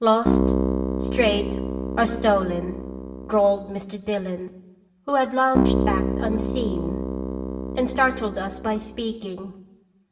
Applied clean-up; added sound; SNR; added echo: none; Keyboard (musical); 0 dB; reverberation time 0.8 s.